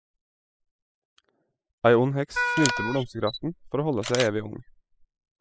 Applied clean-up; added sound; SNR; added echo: classical method spectral subtraction.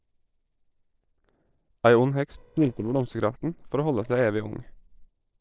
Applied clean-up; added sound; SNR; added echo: neural separator model SepFormer DNS4.